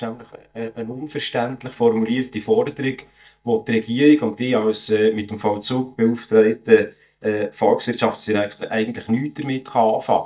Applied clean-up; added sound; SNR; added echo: neural mask model DeepFilterNet 3.